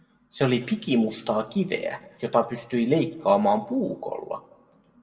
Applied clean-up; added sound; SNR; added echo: none; none; none; reverberation time 0.9 s.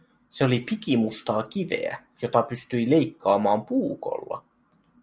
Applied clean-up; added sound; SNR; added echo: none; none; none; none.